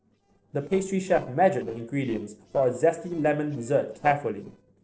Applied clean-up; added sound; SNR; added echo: neural separator model SepFormer DNS4.